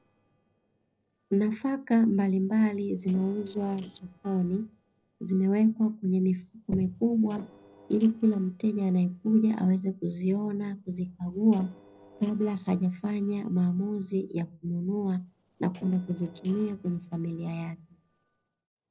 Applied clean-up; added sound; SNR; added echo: neural separator model SepFormer DNS4.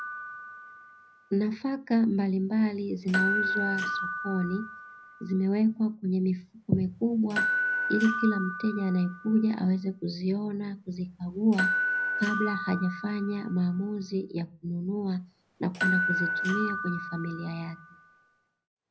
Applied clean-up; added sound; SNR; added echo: none; Door / Bell; 5 dB; reverberation time 0.5 s.